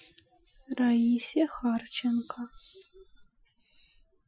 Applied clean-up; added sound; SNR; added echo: classical method Wiener filter.